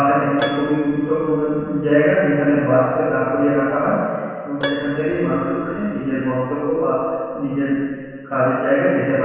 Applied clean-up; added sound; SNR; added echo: none; Keyboard (musical); 16 dB; reverberation time 1.9 s.